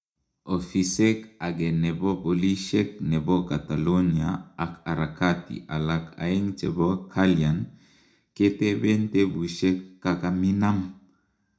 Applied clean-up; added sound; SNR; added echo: none; none; none; reverberation time 0.4 s.